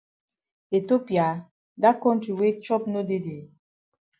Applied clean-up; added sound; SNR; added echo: none; none; none; none.